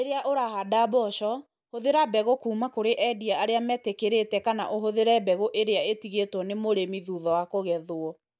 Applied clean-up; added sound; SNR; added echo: none; none; none; none.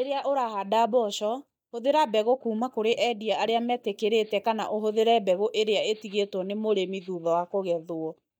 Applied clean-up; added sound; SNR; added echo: neural mask model DeepFilterNet 3.